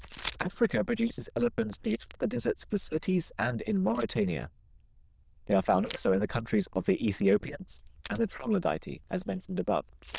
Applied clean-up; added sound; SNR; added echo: neural diffusion model UNIVERSE++.